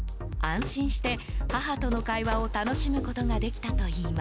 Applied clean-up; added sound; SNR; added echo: none; Hammer; 14 dB; none.